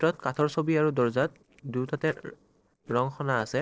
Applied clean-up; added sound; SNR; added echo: neural separator model SepFormer DNS4.